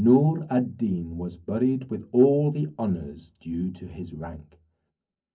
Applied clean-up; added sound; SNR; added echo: none; none; none; reverberation time 0.3 s.